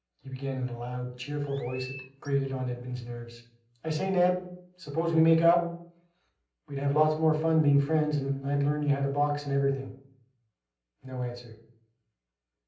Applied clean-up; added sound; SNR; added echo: none; Chirp, tweet; 18 dB; reverberation time 0.6 s.